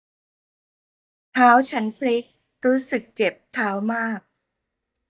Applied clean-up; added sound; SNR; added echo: neural mask model DeepFilterNet 3.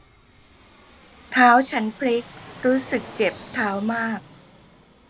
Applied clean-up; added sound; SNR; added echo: none; Fixed-wing aircraft, airplane; 19 dB; none.